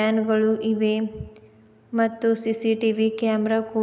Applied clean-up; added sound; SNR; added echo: none; none; none; none.